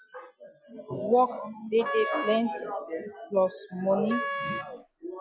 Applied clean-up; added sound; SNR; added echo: none; Wind instrument, woodwind instrument; 6 dB; none.